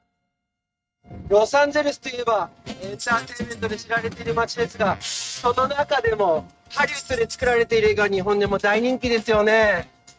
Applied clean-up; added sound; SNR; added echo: neural mask model RNNoise.